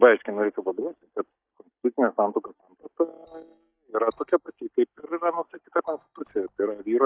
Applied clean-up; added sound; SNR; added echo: neural mask model DeepFilterNet 3.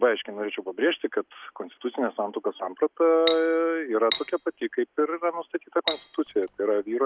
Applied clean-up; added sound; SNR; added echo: none; Cutlery, silverware; 7 dB; none.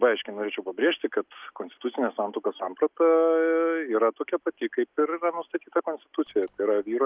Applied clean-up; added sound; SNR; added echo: none; none; none; none.